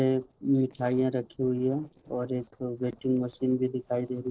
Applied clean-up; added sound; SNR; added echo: neural separator model SepFormer DNS4.